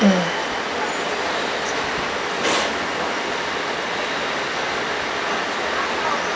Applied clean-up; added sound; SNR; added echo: none; none; none; none.